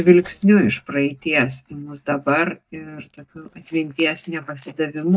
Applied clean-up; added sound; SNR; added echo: neural mask model DeepFilterNet 3.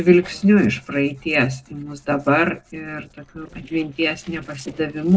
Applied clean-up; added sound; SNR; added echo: neural separator model SepFormer DNS4.